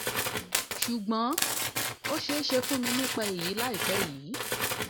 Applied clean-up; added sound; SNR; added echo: none; Tools; -1 dB; none.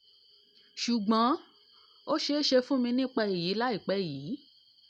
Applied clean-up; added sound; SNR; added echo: none; none; none; none.